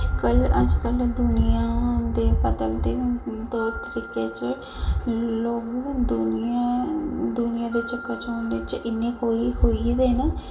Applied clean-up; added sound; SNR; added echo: none; Glockenspiel; 20 dB; reverberation time 0.7 s.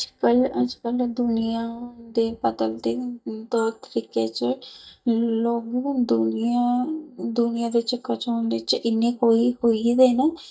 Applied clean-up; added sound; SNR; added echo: neural mask model DeepFilterNet 3.